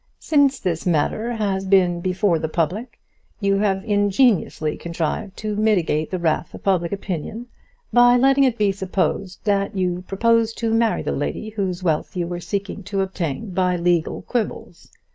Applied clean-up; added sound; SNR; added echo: none; none; none; none.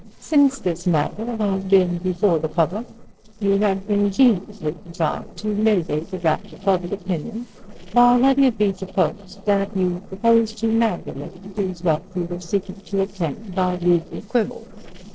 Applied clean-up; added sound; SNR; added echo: neural separator model SepFormer DNS4.